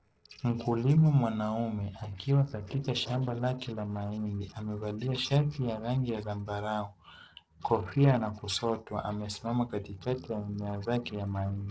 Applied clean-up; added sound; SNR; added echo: neural separator model SepFormer DNS4.